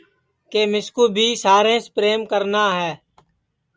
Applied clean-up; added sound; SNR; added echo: none; none; none; none.